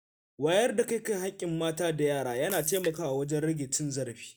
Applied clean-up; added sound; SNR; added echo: neural mask model DeepFilterNet 3.